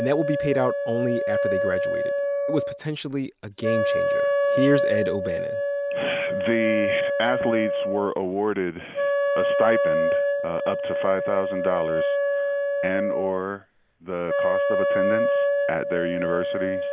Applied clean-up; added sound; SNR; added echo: none; Wind instrument, woodwind instrument; -3 dB; none.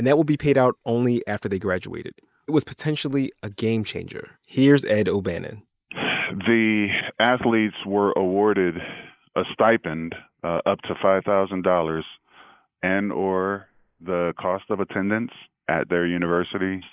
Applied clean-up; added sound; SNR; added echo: neural mask model Resemble Enhance denoiser.